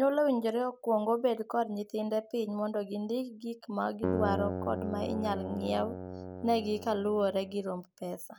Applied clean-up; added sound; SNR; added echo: none; Keyboard (musical); 5 dB; none.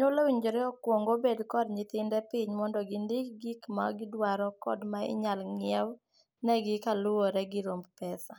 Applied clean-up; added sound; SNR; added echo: none; none; none; none.